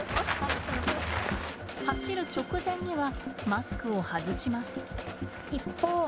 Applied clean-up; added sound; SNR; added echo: none; Mechanisms; 11 dB; none.